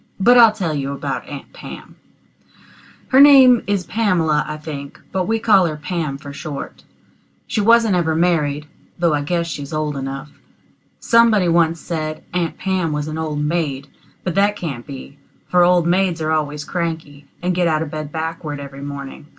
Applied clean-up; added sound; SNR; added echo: none; none; none; none.